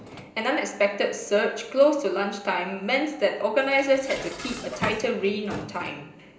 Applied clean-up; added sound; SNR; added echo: none; Dishes, pots, and pans; 15 dB; reverberation time 0.5 s.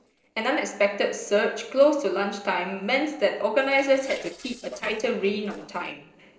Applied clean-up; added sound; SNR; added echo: neural separator model SepFormer DNS4.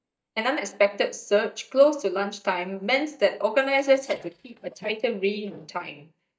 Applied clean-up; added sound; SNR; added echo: neural mask model DeepFilterNet 3.